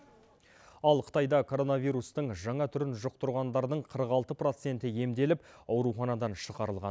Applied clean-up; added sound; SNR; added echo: none; none; none; none.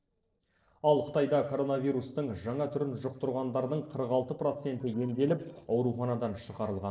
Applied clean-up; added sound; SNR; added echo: neural separator model SepFormer DNS4.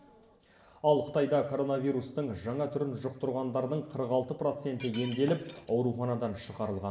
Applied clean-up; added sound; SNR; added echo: none; Shatter; 14 dB; reverberation time 1.8 s.